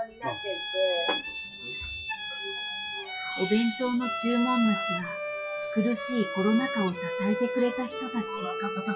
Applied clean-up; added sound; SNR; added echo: classical method WPE with log-MMSE.